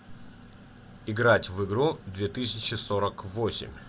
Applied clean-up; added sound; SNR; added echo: none; none; none; none.